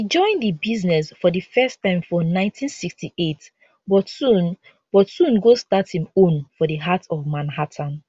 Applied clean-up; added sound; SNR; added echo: none; none; none; none.